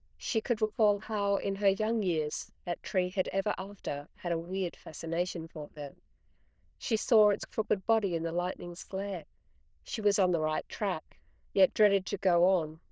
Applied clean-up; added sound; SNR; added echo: neural diffusion model UNIVERSE++.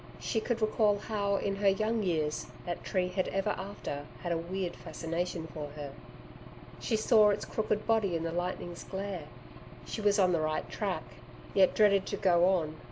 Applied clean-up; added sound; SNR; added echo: none; Engine / Aircraft; 16 dB; none.